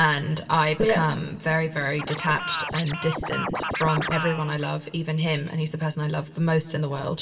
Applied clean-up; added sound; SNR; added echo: none; Scratching (performance technique); 5 dB; reverberation time 2.0 s.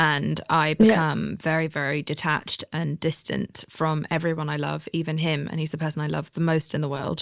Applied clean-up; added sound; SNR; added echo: none; none; none; none.